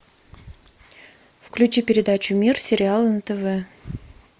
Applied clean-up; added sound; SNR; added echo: none; none; none; none.